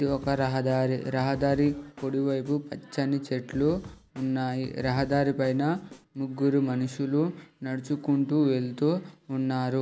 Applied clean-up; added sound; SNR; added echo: none; Snare drum / Drum kit; 19 dB; none.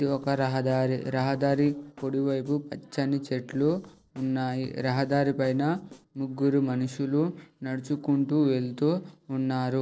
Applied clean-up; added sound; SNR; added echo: neural separator model SepFormer DNS4.